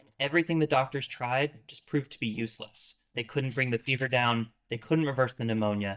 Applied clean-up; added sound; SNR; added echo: neural mask model DeepFilterNet 3.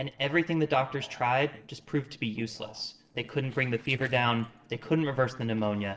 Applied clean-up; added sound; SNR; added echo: neural separator model SepFormer DNS4.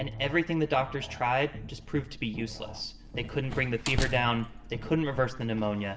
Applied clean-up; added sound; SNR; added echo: none; Slam; 7 dB; reverberation time 0.9 s.